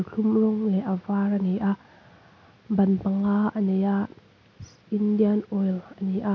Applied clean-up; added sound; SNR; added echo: none; none; none; none.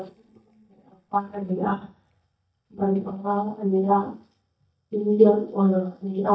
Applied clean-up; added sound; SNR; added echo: neural mask model DeepFilterNet 3.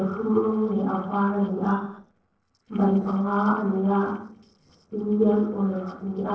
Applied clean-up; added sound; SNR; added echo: neural separator model SepFormer DNS4.